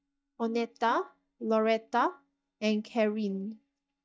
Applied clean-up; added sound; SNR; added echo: neural mask model DeepFilterNet 3.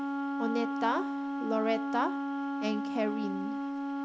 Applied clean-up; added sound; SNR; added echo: none; Wind instrument, woodwind instrument; -1 dB; none.